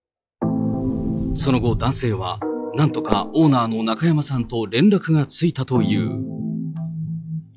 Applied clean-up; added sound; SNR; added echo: classical method log-MMSE.